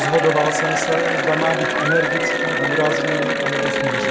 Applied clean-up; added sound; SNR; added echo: none; Applause / Cheering; -2 dB; reverberation time 0.6 s.